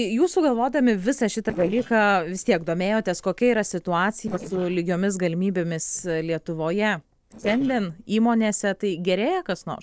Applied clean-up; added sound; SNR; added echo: neural separator model SepFormer DNS4.